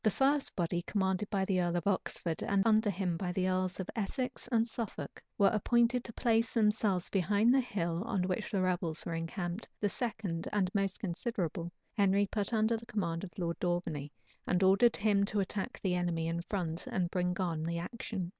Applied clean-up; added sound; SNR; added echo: none; none; none; none.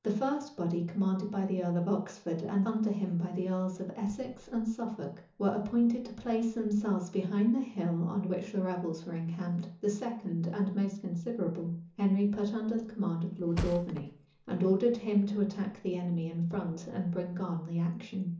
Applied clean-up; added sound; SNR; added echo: none; Thump, thud; 11 dB; reverberation time 0.8 s.